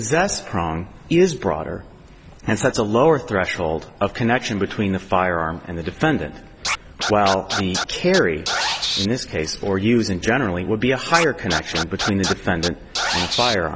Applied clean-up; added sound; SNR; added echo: none; Scratching (performance technique); 5 dB; none.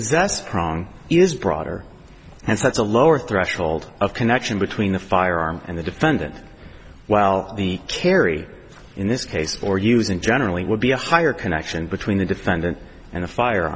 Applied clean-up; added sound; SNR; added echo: none; none; none; none.